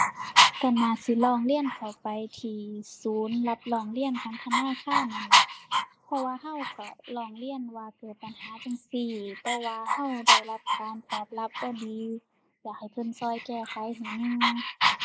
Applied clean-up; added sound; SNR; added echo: neural mask model Resemble Enhance denoiser.